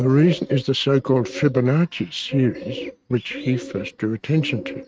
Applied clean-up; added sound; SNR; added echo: neural mask model RNNoise.